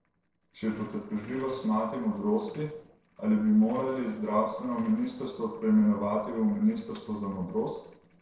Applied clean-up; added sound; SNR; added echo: neural separator model SepFormer DNS4.